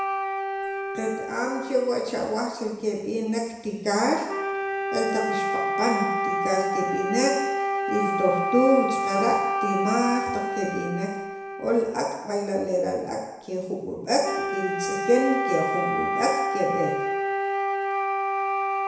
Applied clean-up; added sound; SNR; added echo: none; Wind instrument, woodwind instrument; 1 dB; reverberation time 1.0 s.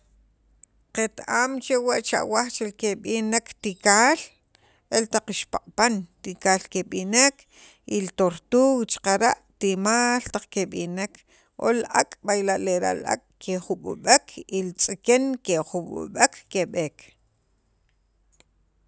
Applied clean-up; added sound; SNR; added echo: none; none; none; none.